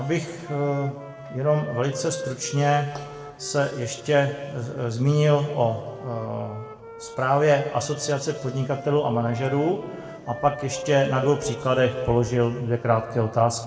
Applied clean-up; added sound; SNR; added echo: none; Wind instrument, woodwind instrument; 15 dB; reverberation time 1.6 s.